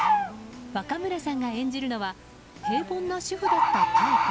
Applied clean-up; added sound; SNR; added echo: none; Bird; -4 dB; none.